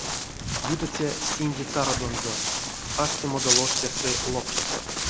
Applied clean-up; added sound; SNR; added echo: none; Walk, footsteps; -3 dB; none.